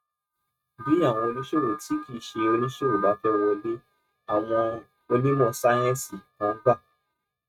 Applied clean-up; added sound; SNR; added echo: neural mask model RNNoise.